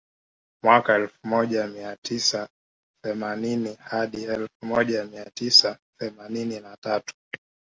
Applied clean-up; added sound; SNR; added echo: none; none; none; none.